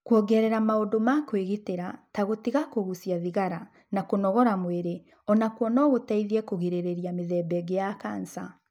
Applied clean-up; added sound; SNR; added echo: none; none; none; none.